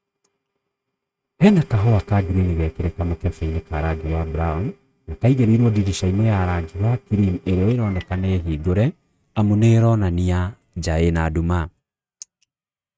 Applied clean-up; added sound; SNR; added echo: neural mask model RNNoise.